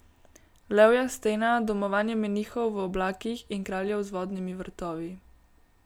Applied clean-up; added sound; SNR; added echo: none; none; none; none.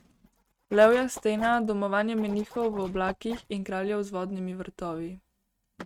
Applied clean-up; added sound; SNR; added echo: neural mask model RNNoise.